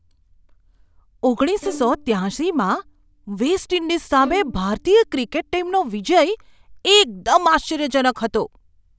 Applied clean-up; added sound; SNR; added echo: none; Bowed string instrument; 20 dB; none.